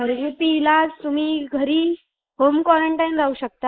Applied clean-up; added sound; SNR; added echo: neural mask model Resemble Enhance denoiser.